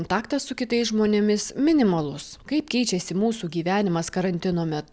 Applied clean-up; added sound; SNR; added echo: none; none; none; none.